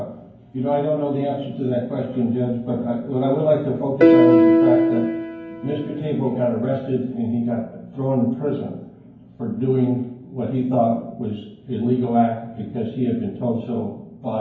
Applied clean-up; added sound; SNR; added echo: none; Piano; -4 dB; reverberation time 0.9 s.